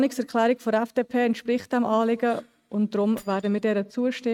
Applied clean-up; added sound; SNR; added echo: neural mask model RNNoise.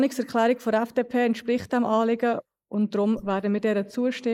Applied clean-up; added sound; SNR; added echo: neural mask model Resemble Enhance denoiser.